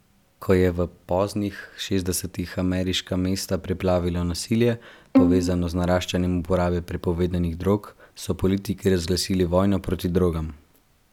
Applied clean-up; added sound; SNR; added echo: none; Bowed string instrument; 1 dB; none.